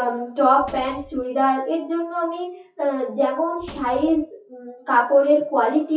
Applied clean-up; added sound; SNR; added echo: classical method WPE with log-MMSE.